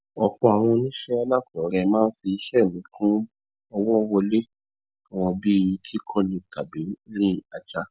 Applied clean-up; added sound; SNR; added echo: none; none; none; none.